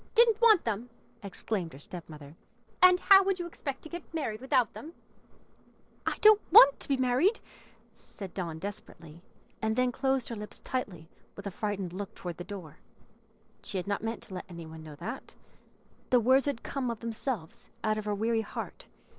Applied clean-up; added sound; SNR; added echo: neural separator model SepFormer DNS4.